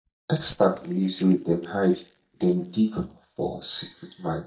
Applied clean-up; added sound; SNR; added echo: neural mask model DeepFilterNet 3.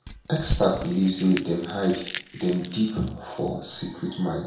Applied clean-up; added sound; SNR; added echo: none; Crumpling, crinkling / Crushing; 10 dB; reverberation time 0.6 s.